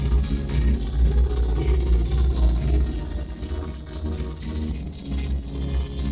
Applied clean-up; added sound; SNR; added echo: neural separator model SepFormer DNS4.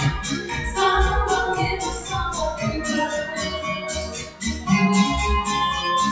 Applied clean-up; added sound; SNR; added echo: classical method WPE with log-MMSE.